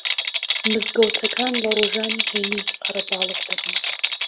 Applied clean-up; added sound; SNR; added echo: none; Rattle; -2 dB; none.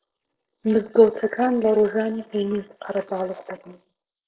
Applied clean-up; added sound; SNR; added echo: neural mask model Resemble Enhance denoiser.